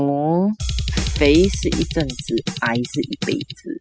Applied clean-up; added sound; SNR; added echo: classical method spectral subtraction.